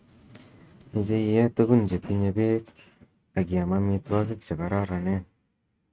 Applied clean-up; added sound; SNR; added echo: neural mask model RNNoise.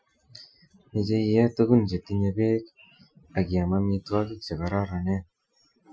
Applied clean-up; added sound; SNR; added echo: classical method Wiener filter.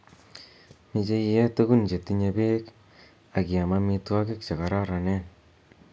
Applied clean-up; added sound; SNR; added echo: none; none; none; none.